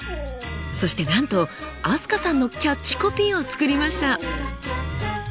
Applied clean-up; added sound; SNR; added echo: none; Dog; 16 dB; none.